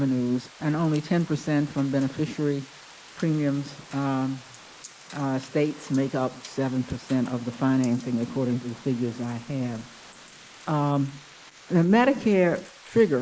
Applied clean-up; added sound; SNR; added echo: neural mask model Resemble Enhance denoiser.